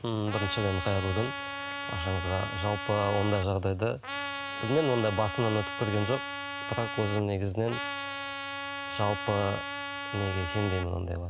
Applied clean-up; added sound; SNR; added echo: none; Trumpet; 6 dB; none.